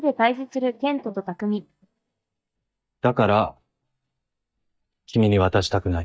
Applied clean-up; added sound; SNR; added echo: neural mask model DeepFilterNet 3.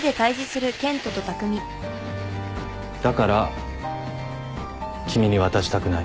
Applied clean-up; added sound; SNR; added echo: none; none; none; none.